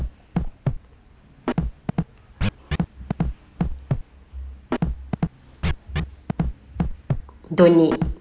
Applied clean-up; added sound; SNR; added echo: none; Scratching (performance technique); 1 dB; none.